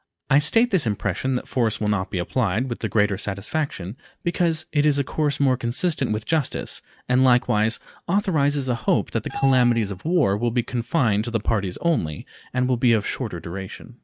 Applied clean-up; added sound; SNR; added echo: neural mask model RNNoise.